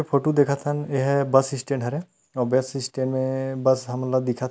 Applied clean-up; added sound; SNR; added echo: none; none; none; none.